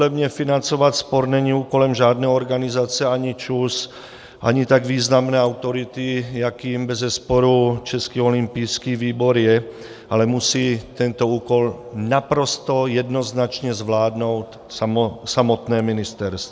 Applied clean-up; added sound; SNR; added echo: none; none; none; none.